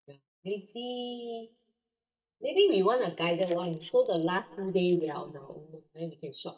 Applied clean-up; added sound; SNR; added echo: neural mask model DeepFilterNet 3.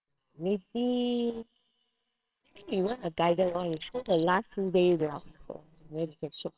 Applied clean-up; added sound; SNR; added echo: neural separator model SepFormer WHAMR!.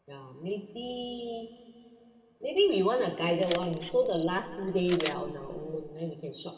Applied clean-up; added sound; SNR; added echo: none; Camera; 12 dB; reverberation time 2.7 s.